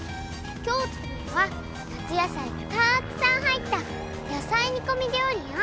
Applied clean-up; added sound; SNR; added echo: none; Aircraft; 10 dB; none.